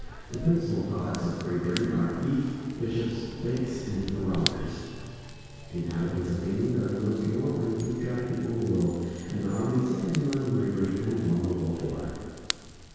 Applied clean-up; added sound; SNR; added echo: none; Fire / Rain; 12 dB; reverberation time 2.0 s.